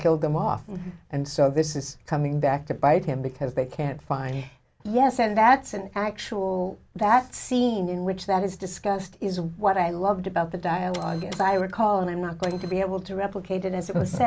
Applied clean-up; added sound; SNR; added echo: none; Printer; 15 dB; none.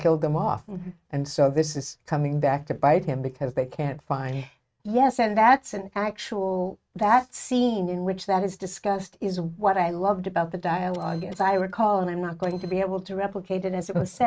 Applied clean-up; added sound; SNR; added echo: neural mask model RNNoise.